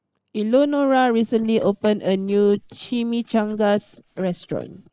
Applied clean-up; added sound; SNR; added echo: neural mask model Resemble Enhance denoiser.